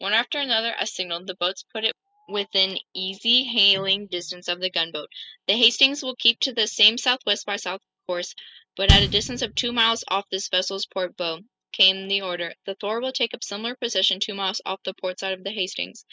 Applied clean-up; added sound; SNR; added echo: classical method spectral subtraction.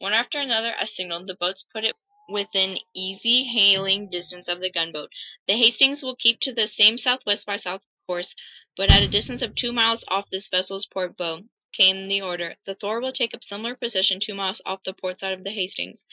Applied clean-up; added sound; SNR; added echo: classical method Wiener filter.